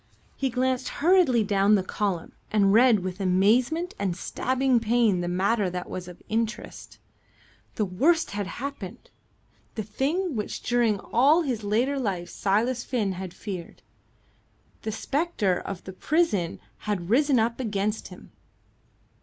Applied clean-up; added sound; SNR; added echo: none; none; none; none.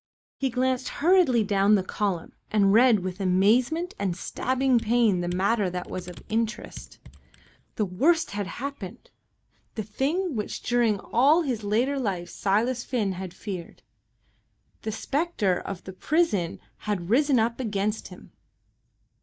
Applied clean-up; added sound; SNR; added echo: neural mask model DeepFilterNet 3.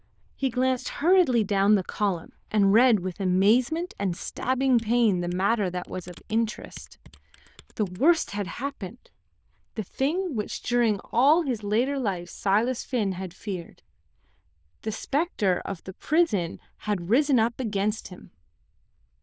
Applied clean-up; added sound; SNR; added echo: neural diffusion model UNIVERSE++.